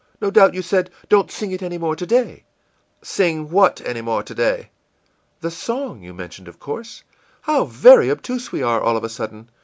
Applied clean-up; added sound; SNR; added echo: none; none; none; none.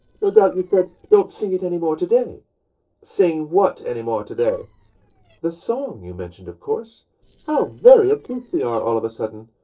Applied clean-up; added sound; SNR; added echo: neural separator model SepFormer DNS4.